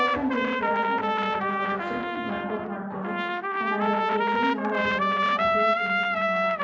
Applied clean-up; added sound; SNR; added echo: none; Trumpet; -5 dB; reverberation time 1.2 s.